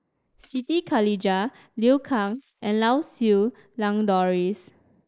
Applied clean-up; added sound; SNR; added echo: neural mask model Resemble Enhance denoiser.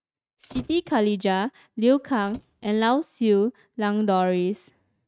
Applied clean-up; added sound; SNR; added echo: neural mask model RNNoise.